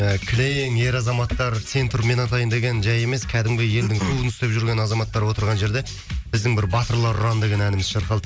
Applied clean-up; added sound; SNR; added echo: none; none; none; none.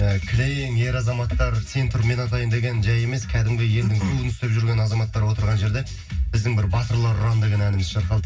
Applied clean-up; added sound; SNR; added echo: none; none; none; reverberation time 0.4 s.